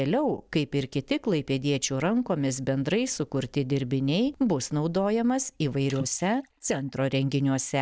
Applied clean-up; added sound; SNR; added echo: neural mask model DeepFilterNet 3.